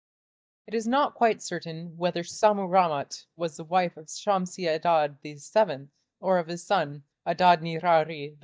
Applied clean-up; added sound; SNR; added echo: neural mask model DeepFilterNet 3.